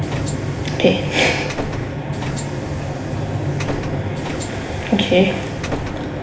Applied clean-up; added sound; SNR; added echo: none; Bus; 11 dB; reverberation time 1.1 s.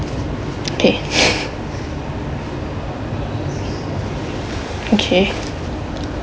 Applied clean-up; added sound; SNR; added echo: none; none; none; none.